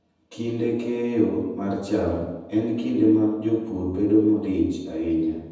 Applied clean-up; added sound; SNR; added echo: none; none; none; reverberation time 1.1 s.